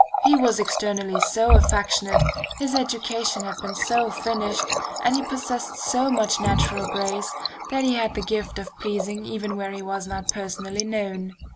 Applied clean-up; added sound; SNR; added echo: none; Water tap, faucet; 0 dB; none.